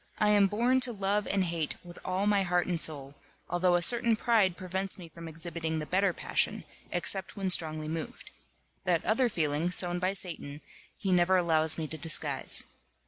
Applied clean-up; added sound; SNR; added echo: none; none; none; none.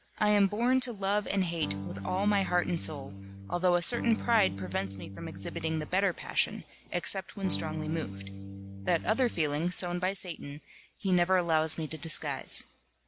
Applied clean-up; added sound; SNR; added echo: none; Electric guitar / Strum; 8 dB; none.